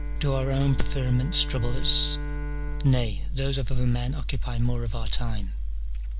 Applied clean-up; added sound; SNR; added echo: none; Bowed string instrument; 18 dB; none.